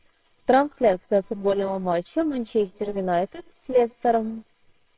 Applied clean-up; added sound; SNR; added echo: neural separator model SepFormer WHAMR!.